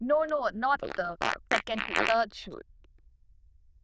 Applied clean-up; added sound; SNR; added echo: neural diffusion model UNIVERSE++.